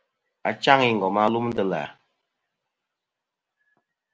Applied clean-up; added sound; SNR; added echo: none; none; none; none.